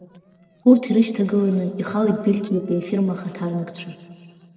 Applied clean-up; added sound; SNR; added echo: neural separator model SepFormer DNS4.